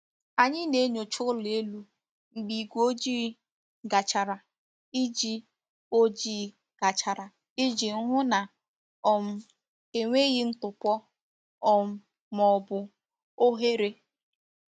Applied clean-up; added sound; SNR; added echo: none; none; none; none.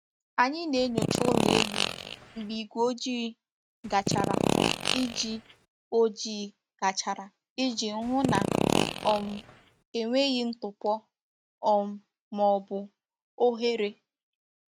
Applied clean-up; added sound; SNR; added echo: neural mask model RNNoise.